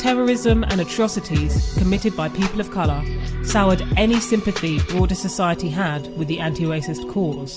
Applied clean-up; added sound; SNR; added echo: none; none; none; none.